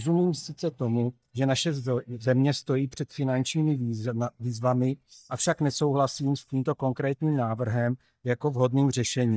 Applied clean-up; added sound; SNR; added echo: neural mask model DeepFilterNet 3.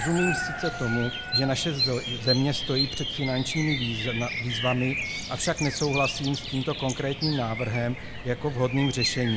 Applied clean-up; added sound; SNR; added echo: none; Bird vocalization, bird call, bird song; 4 dB; none.